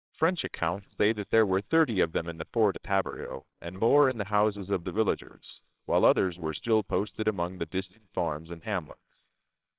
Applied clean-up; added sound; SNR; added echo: neural separator model SepFormer WHAMR!.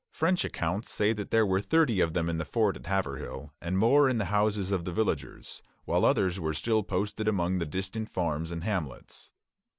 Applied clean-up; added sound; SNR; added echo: none; none; none; none.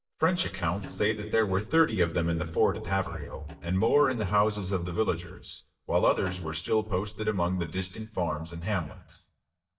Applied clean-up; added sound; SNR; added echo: neural mask model DeepFilterNet 3.